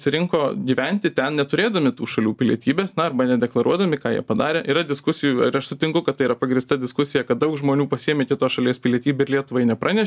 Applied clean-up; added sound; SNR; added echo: none; none; none; none.